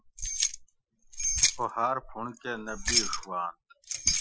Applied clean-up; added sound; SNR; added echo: classical method Wiener filter.